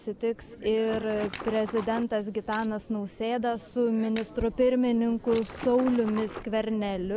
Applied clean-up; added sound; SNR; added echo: none; Water / Splash, splatter + Camera; 13 dB; none.